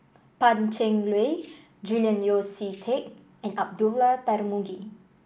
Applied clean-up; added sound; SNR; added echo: none; Tambourine; 17 dB; none.